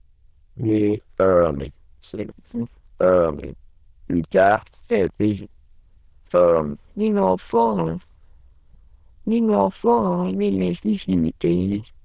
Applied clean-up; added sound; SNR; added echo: neural diffusion model UNIVERSE++.